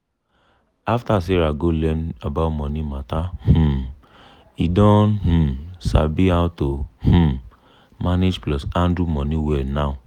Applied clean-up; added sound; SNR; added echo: none; none; none; none.